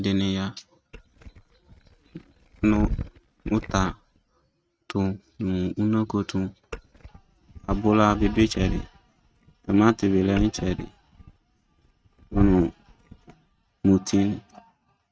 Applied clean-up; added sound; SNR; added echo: neural mask model RNNoise.